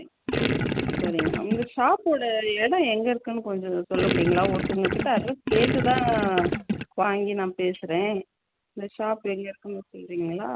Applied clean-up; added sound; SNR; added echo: none; Gurgling; 0 dB; none.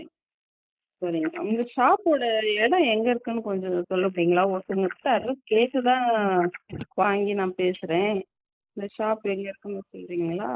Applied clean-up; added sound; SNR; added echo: neural mask model Resemble Enhance denoiser.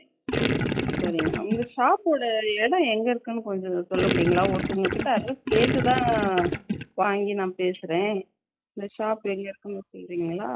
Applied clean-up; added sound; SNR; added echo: classical method log-MMSE.